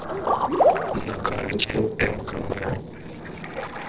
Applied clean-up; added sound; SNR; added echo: neural separator model SepFormer DNS4.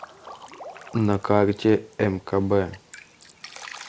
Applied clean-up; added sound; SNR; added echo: none; Drip; 19 dB; none.